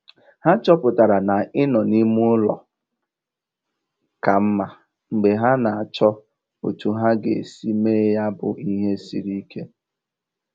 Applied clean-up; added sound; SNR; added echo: none; none; none; none.